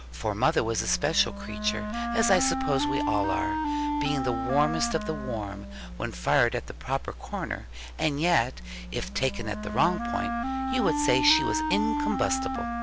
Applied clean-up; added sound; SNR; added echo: none; Wind instrument, woodwind instrument; 3 dB; none.